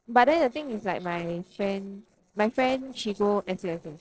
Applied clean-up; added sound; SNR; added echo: neural separator model SepFormer DNS4.